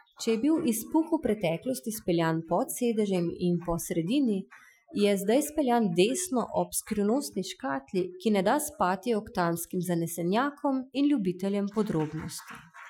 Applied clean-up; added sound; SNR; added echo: classical method Wiener filter.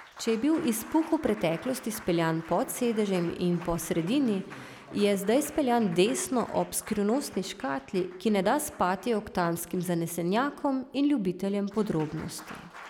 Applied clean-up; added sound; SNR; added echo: none; Applause; 20 dB; none.